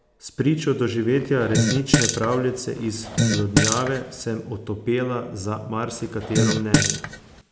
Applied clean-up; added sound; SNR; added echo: none; Fart; -1 dB; none.